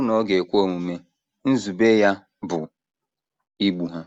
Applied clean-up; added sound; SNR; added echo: none; none; none; none.